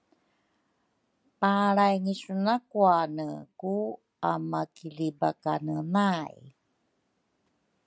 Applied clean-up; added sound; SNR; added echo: none; none; none; none.